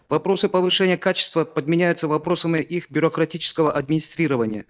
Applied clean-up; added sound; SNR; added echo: neural mask model DeepFilterNet 3.